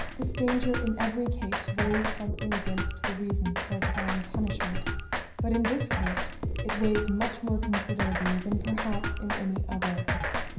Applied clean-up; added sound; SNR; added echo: none; Drum kit; -1 dB; reverberation time 0.9 s.